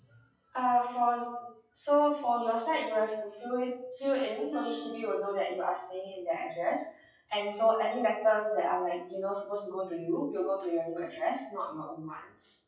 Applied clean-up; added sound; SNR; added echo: classical method WPE with log-MMSE.